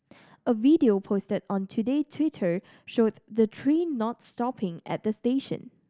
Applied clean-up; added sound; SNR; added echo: none; none; none; none.